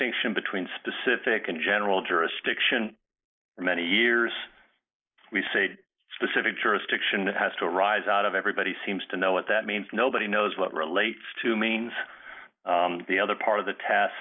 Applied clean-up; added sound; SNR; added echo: neural mask model Resemble Enhance denoiser.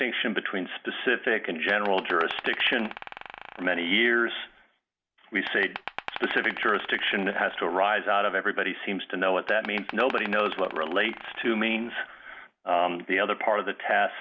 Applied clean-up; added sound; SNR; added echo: none; Glass; 14 dB; none.